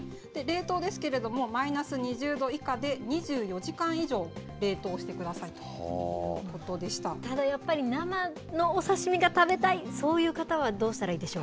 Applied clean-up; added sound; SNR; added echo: none; none; none; none.